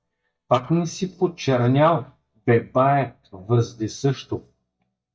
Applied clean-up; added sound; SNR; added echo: neural mask model DeepFilterNet 3.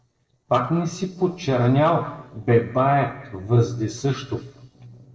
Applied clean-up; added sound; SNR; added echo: neural separator model SepFormer DNS4.